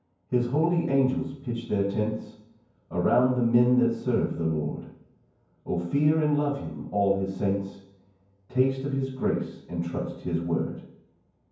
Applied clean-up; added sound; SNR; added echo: none; none; none; reverberation time 0.9 s.